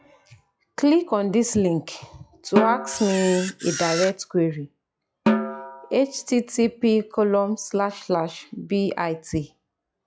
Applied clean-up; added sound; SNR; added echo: classical method log-MMSE.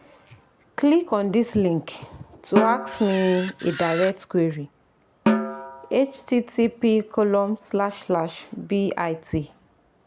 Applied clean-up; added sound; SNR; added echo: none; Snare drum + Camera; 5 dB; none.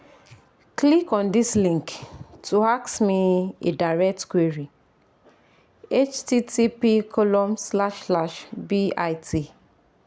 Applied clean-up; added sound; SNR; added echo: none; none; none; none.